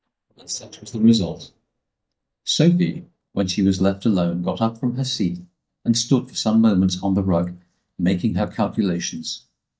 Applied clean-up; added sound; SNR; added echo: neural mask model DeepFilterNet 3.